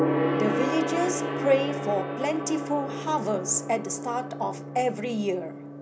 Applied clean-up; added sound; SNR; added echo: none; Gong; 2 dB; none.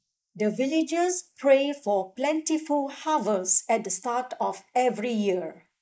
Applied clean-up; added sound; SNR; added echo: neural mask model Resemble Enhance denoiser.